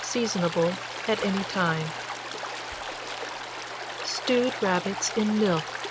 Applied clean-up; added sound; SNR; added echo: none; Stream; 6 dB; none.